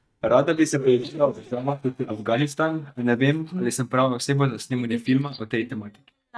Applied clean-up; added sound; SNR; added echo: neural mask model DeepFilterNet 3.